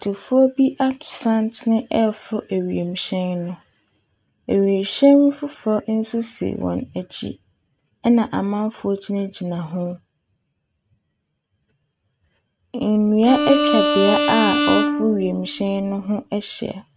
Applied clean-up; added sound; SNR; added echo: neural mask model RNNoise.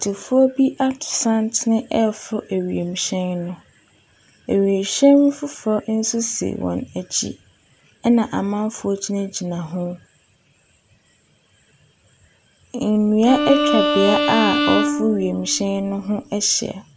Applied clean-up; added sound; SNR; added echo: none; Bowed string instrument; 1 dB; none.